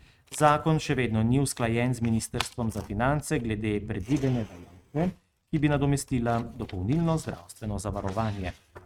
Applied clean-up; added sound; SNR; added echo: neural mask model RNNoise.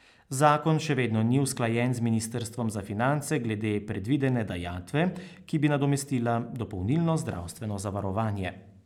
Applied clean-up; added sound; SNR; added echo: none; none; none; none.